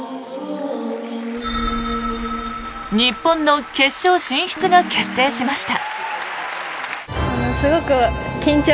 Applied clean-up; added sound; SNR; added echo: none; Guitar; 10 dB; none.